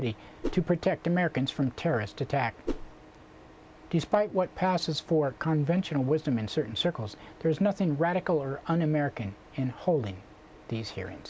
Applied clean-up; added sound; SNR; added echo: none; Whoosh, swoosh, swish; 5 dB; none.